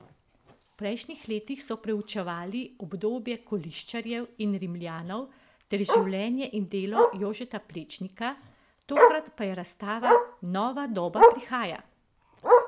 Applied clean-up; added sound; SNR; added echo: none; Bark; -5 dB; none.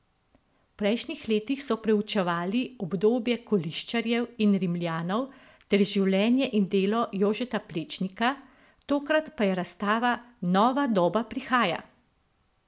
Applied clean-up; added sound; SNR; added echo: none; none; none; none.